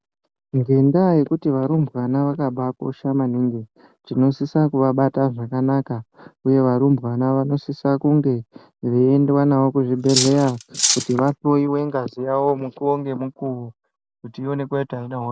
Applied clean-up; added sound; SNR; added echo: none; Cutlery, silverware; 4 dB; none.